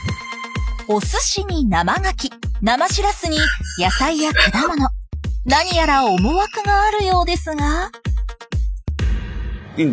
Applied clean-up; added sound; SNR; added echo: classical method Wiener filter.